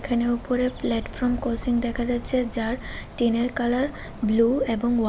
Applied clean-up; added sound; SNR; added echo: none; Bird; 13 dB; none.